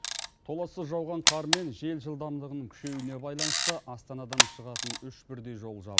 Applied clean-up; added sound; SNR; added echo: none; Camera; -5 dB; none.